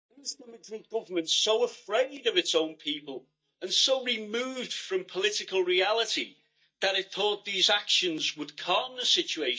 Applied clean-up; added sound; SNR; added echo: neural mask model DeepFilterNet 3.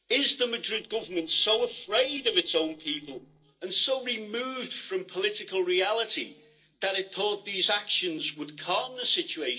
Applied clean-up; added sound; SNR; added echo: neural separator model SepFormer DNS4.